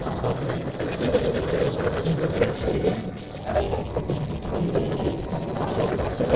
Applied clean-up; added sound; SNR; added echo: neural separator model SepFormer DNS4.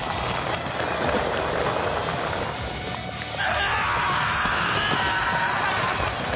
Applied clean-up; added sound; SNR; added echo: none; Fill (with liquid); 3 dB; none.